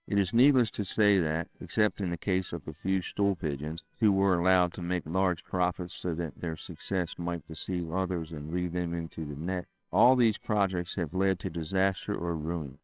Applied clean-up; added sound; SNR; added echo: neural separator model SepFormer WHAMR!.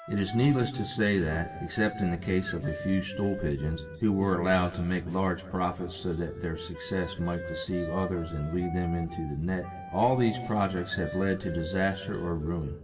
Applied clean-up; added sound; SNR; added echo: none; Wind instrument, woodwind instrument; 13 dB; reverberation time 1.8 s.